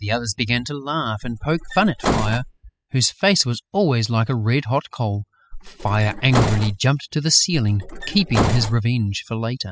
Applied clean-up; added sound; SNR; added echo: classical method spectral subtraction.